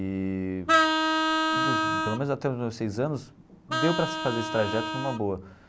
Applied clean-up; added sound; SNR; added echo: none; Vehicle horn, car horn, honking; -2 dB; none.